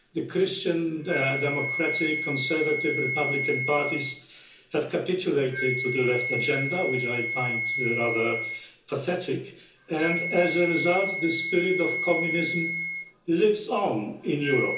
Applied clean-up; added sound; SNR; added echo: none; Wind instrument, woodwind instrument; 4 dB; reverberation time 0.7 s.